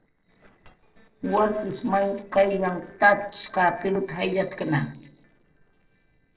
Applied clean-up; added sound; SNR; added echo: neural separator model SepFormer DNS4.